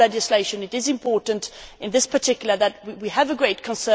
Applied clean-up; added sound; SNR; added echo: none; none; none; none.